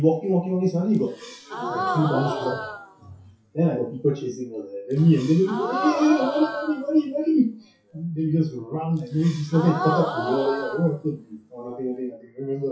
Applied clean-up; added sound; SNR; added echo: classical method WPE with log-MMSE.